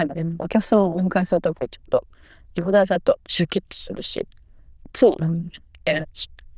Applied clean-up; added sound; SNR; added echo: neural diffusion model UNIVERSE++.